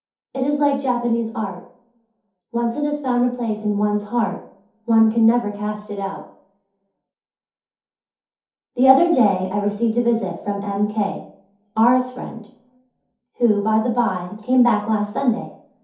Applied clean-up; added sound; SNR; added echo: none; none; none; reverberation time 0.5 s.